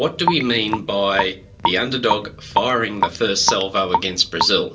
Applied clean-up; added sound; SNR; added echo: none; Raindrop / Drip; 4 dB; reverberation time 0.2 s.